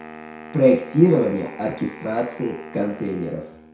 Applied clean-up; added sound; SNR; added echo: none; Wind instrument, woodwind instrument; 17 dB; reverberation time 0.6 s.